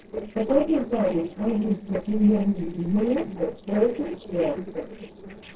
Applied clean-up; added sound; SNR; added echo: neural separator model SepFormer DNS4.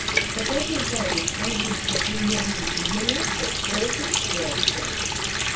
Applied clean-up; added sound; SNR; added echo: none; Water tap, faucet; -5 dB; reverberation time 0.2 s.